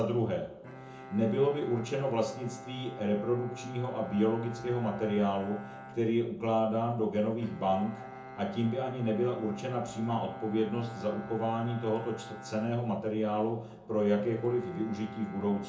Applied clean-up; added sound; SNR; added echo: none; Bowed string instrument; 15 dB; reverberation time 0.5 s.